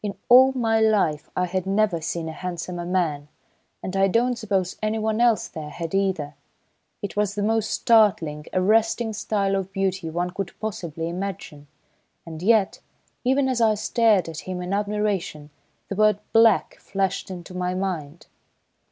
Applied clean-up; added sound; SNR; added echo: none; none; none; none.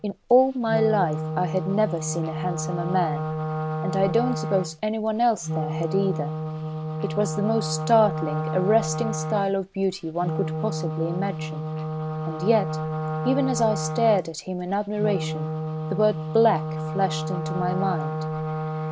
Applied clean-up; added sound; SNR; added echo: none; Wind instrument, woodwind instrument; 4 dB; none.